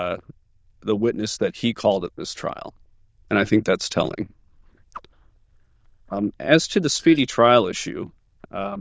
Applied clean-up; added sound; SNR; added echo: neural diffusion model UNIVERSE++.